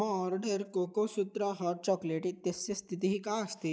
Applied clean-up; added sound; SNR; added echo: none; none; none; none.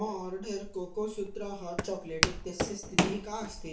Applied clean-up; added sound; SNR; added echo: none; Walk, footsteps; -2 dB; reverberation time 0.3 s.